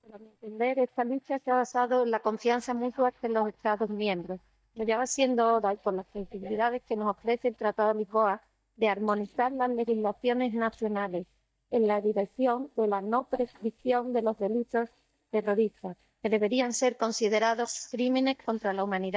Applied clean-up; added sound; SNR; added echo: neural mask model DeepFilterNet 3.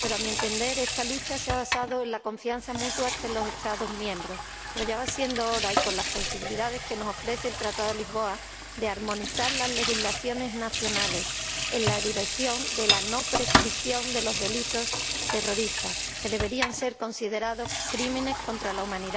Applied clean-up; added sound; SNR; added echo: none; Sink (filling or washing) / Water tap, faucet; -1 dB; none.